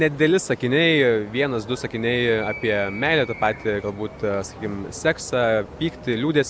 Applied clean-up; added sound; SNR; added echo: none; Animal; 19 dB; none.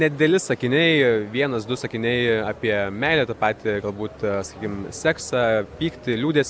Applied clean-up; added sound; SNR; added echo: none; none; none; none.